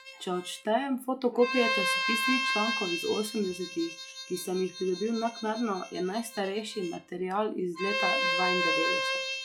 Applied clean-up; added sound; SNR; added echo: classical method log-MMSE.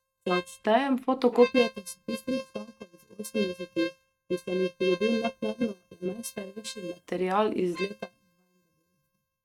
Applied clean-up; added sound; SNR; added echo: neural mask model RNNoise.